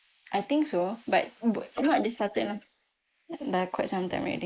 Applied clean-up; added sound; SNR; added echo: neural mask model Resemble Enhance denoiser.